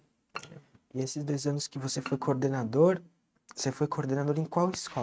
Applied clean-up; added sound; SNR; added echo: neural mask model RNNoise.